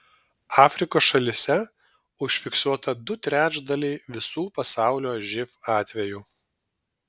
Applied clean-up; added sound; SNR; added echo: none; none; none; none.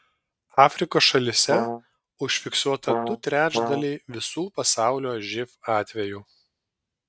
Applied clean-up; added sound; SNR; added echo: neural mask model RNNoise.